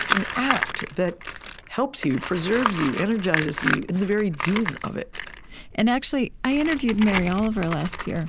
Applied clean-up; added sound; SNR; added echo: none; Tools; 6 dB; none.